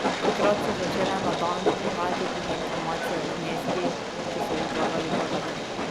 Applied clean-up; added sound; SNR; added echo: none; Train; -4 dB; none.